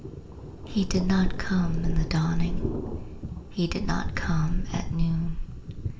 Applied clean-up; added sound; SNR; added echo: none; Thunder; 9 dB; reverberation time 1.4 s.